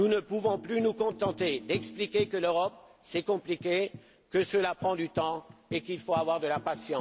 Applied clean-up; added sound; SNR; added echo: none; Tambourine; 15 dB; none.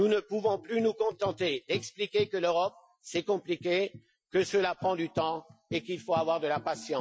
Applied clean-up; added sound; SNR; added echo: classical method Wiener filter.